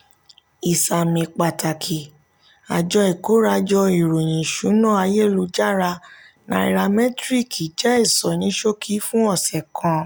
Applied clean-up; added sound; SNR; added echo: none; none; none; none.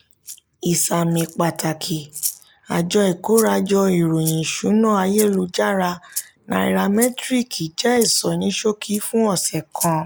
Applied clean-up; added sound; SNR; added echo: neural mask model Resemble Enhance denoiser.